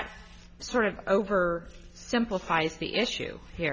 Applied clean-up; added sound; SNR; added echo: none; none; none; none.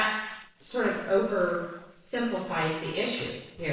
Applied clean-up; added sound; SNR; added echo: neural separator model SepFormer DNS4.